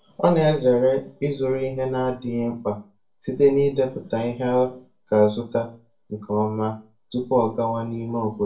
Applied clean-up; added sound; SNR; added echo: none; none; none; reverberation time 0.3 s.